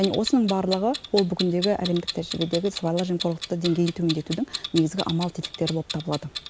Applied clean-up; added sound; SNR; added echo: none; Clock; 10 dB; none.